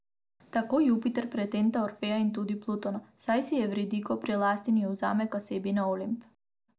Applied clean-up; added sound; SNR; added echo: none; none; none; none.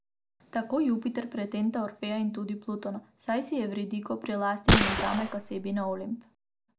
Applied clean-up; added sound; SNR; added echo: none; Gunshot, gunfire; -5 dB; none.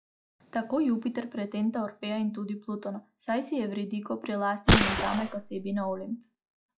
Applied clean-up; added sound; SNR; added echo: classical method log-MMSE.